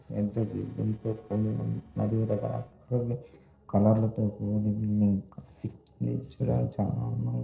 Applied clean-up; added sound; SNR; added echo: neural separator model SepFormer DNS4.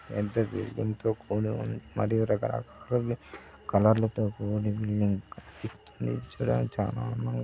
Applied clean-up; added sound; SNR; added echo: none; none; none; none.